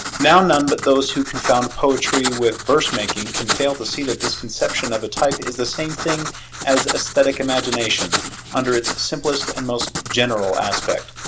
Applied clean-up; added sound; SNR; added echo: none; Writing; 7 dB; none.